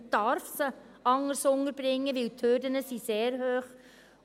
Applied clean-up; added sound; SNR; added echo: none; none; none; none.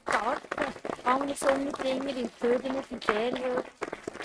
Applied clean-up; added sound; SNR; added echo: neural mask model RNNoise.